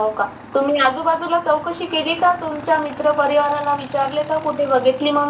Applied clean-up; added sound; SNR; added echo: none; Motorcycle / Engine; 17 dB; reverberation time 0.2 s.